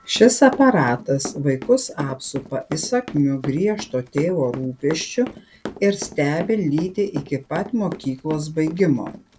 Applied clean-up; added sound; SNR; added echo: none; Run; 15 dB; none.